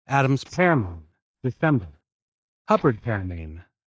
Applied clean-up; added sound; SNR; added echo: neural mask model DeepFilterNet 3.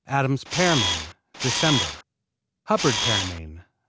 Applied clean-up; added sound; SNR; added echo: none; Camera; 0 dB; none.